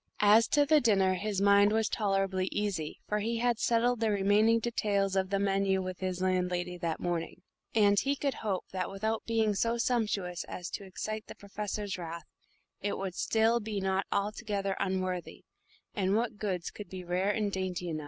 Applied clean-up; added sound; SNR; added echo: none; none; none; none.